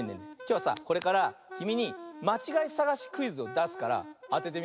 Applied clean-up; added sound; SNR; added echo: none; Wind instrument, woodwind instrument; 14 dB; none.